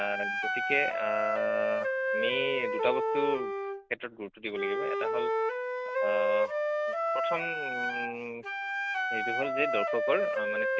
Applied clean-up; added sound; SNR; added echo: none; Wind instrument, woodwind instrument; -4 dB; none.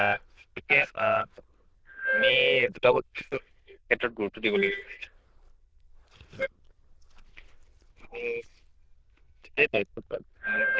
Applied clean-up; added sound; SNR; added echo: neural diffusion model UNIVERSE++.